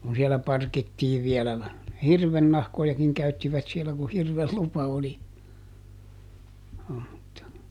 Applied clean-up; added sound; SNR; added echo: none; none; none; none.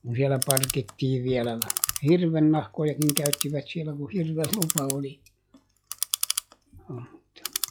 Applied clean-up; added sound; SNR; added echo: classical method log-MMSE.